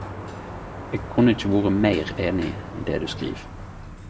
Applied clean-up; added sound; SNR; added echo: none; Sliding door; 10 dB; reverberation time 0.6 s.